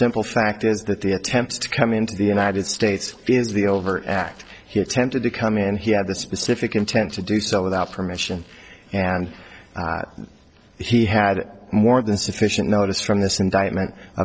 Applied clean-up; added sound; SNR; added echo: neural separator model SepFormer DNS4.